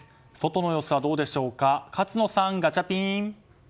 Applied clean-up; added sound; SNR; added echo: none; none; none; none.